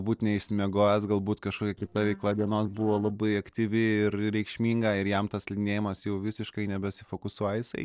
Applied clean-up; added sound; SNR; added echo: neural separator model SepFormer DNS4.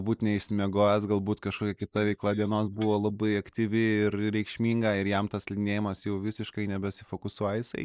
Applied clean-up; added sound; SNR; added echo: neural mask model Resemble Enhance denoiser.